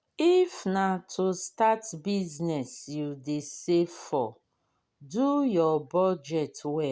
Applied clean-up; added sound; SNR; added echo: none; none; none; none.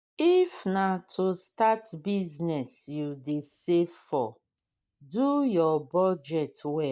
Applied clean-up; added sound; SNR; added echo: neural mask model DeepFilterNet 3.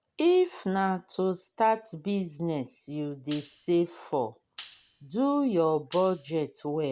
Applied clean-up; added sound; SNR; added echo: none; Tambourine; 2 dB; none.